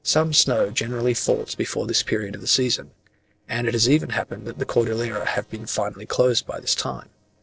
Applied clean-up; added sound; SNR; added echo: neural separator model SepFormer DNS4.